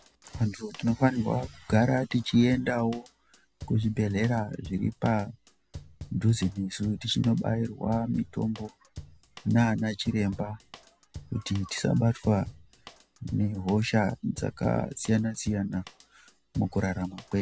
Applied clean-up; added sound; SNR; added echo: none; Drum / Drum kit; 19 dB; none.